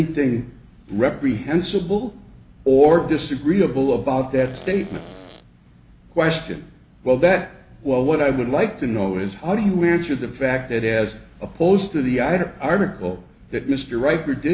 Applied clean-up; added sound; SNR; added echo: none; Fart; 18 dB; none.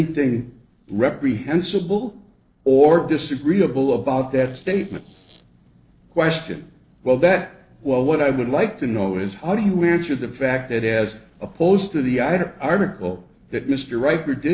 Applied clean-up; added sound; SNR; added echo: neural separator model SepFormer DNS4.